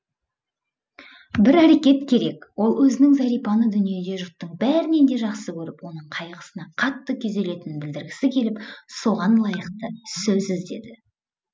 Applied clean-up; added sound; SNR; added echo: none; none; none; none.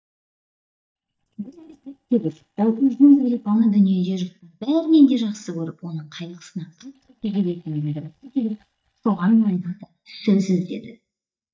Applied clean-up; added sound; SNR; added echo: neural mask model DeepFilterNet 3.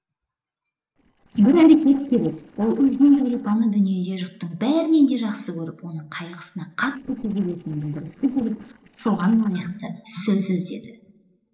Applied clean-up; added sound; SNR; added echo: neural separator model SepFormer DNS4.